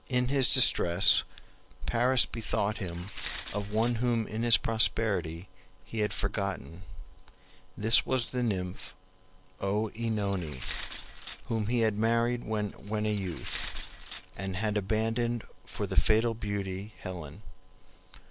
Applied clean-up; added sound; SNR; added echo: none; Glass; 14 dB; none.